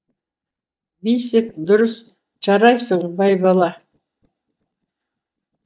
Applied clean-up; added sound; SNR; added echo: neural mask model DeepFilterNet 3.